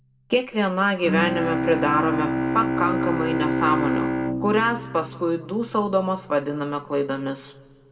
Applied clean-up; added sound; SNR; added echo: none; Bowed string instrument; 3 dB; reverberation time 1.3 s.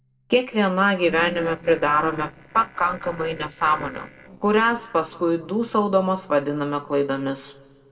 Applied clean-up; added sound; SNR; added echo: neural separator model SepFormer DNS4.